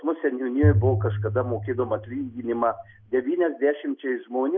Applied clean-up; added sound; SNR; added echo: none; Bowed string instrument; 1 dB; none.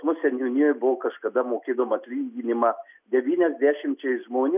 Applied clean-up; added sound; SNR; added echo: none; none; none; none.